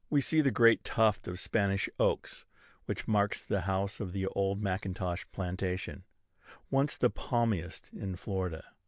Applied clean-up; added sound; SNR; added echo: none; none; none; none.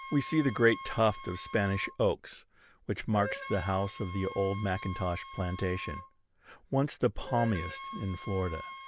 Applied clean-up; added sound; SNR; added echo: none; Wind instrument, woodwind instrument; 13 dB; none.